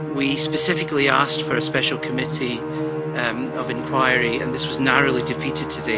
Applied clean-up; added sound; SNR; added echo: none; Musical instrument; 4 dB; none.